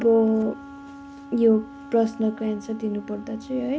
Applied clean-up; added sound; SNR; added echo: none; Wind instrument, woodwind instrument; 17 dB; none.